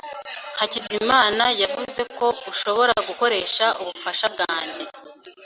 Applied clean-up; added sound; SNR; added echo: none; none; none; none.